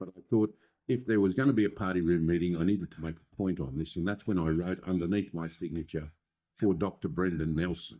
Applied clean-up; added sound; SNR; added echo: neural mask model DeepFilterNet 3.